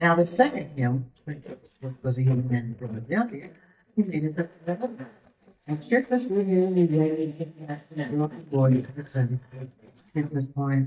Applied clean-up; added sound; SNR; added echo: neural mask model DeepFilterNet 3.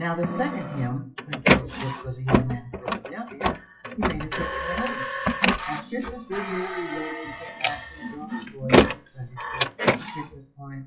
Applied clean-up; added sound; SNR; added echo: classical method WPE with log-MMSE.